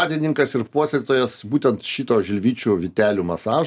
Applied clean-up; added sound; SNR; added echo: none; none; none; none.